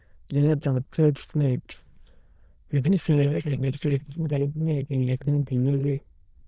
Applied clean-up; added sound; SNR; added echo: neural diffusion model UNIVERSE++.